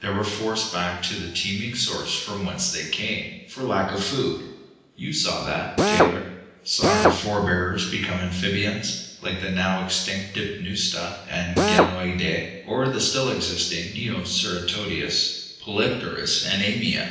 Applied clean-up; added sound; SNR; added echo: none; Drill; -4 dB; reverberation time 0.9 s.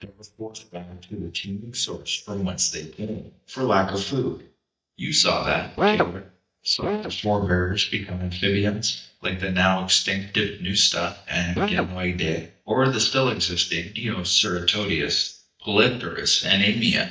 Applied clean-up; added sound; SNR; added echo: neural mask model DeepFilterNet 3.